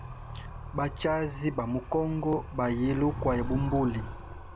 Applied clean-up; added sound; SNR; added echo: none; Animal; 8 dB; none.